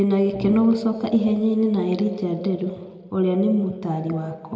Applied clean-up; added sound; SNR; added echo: none; Brass instrument; 15 dB; reverberation time 1.6 s.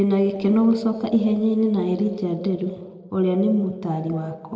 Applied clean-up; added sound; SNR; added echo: neural separator model SepFormer DNS4.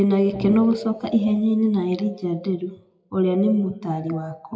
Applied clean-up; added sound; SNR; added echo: classical method WPE with log-MMSE.